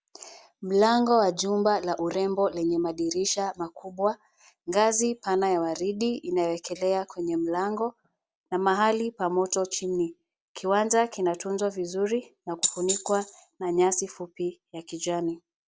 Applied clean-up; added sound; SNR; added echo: none; none; none; none.